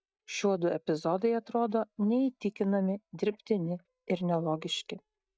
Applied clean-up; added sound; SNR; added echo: neural mask model DeepFilterNet 3.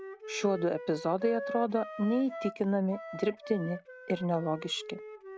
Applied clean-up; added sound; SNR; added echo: none; Wind instrument, woodwind instrument; 11 dB; none.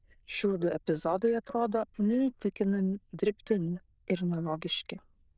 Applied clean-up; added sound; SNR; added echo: neural diffusion model UNIVERSE++.